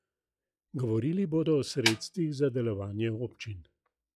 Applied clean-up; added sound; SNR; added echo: classical method log-MMSE.